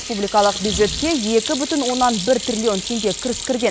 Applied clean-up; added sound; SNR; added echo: none; Sink (filling or washing) / Hands; 8 dB; none.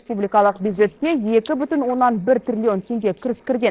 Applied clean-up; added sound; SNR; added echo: neural separator model SepFormer DNS4.